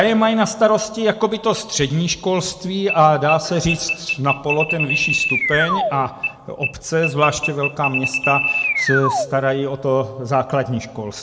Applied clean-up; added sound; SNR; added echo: none; Alarm; 3 dB; reverberation time 0.6 s.